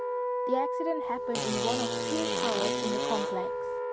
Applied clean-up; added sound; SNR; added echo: none; Fart + Wind instrument, woodwind instrument; -4 dB; none.